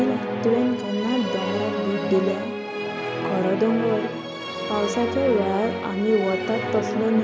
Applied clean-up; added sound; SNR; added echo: none; Musical instrument; 3 dB; none.